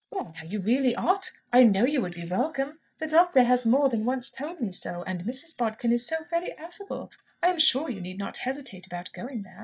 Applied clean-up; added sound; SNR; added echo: neural mask model DeepFilterNet 3.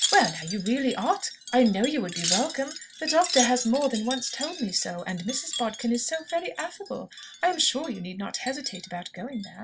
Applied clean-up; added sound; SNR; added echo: none; Wind chime; 8 dB; none.